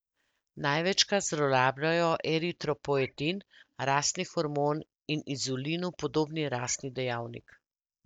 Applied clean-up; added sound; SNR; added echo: neural mask model DeepFilterNet 3.